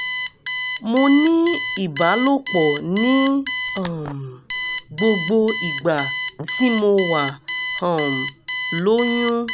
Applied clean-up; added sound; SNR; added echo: none; Alarm; 4 dB; none.